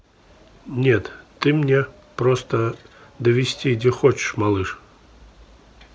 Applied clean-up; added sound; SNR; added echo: none; none; none; none.